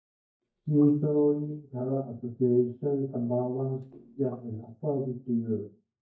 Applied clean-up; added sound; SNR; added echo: neural mask model DeepFilterNet 3.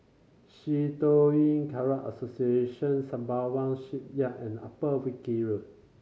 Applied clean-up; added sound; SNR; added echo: none; none; none; none.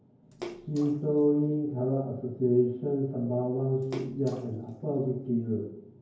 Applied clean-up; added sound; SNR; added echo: none; Splash, splatter; 18 dB; reverberation time 0.9 s.